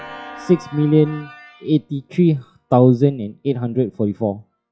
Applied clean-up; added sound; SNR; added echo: classical method log-MMSE.